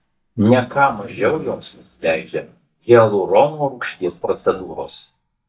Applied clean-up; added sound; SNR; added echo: neural mask model DeepFilterNet 3.